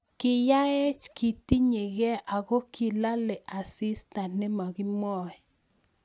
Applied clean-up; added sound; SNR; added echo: none; none; none; none.